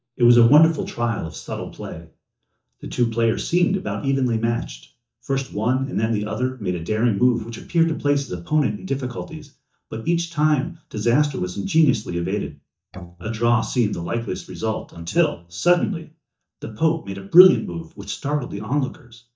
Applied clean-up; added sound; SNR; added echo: neural mask model DeepFilterNet 3.